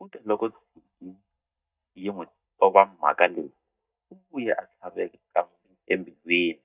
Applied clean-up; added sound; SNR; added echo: neural mask model DeepFilterNet 3.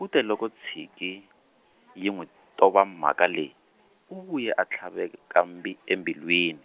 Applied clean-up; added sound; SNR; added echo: none; none; none; none.